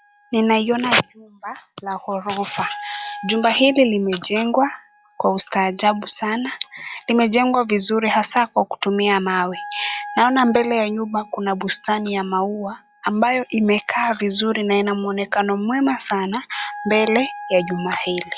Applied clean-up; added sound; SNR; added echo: classical method log-MMSE.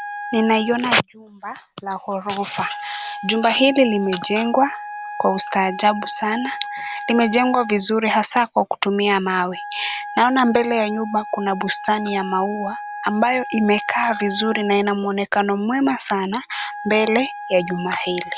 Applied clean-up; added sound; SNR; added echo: none; Wind instrument, woodwind instrument; 12 dB; none.